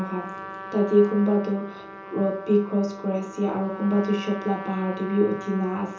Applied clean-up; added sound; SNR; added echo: none; Trumpet; 14 dB; reverberation time 0.6 s.